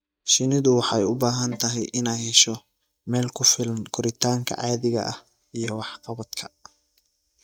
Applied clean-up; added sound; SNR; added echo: neural mask model DeepFilterNet 3.